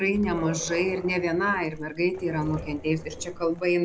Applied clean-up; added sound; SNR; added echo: none; Explosion + Dog; 14 dB; none.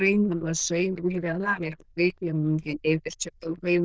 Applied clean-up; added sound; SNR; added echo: neural diffusion model UNIVERSE++.